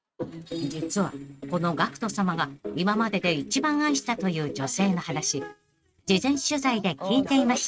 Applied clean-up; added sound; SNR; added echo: neural mask model RNNoise.